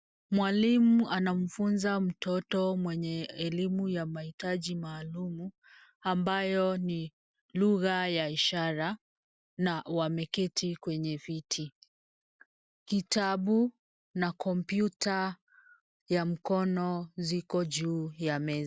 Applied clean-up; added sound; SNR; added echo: none; none; none; none.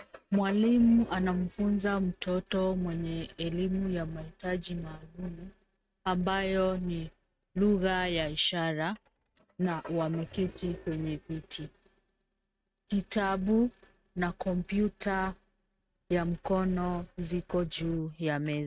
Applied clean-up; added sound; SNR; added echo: neural mask model RNNoise.